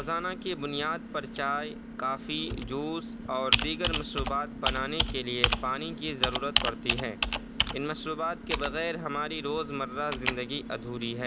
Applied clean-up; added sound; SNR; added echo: none; Computer keyboard; 0 dB; none.